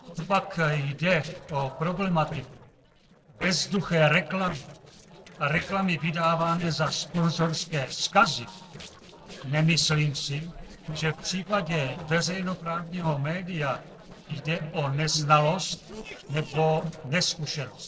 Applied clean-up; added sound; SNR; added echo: neural separator model SepFormer DNS4.